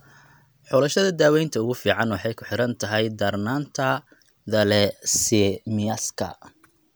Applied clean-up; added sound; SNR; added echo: none; none; none; none.